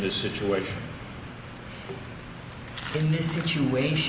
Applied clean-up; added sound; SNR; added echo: none; none; none; none.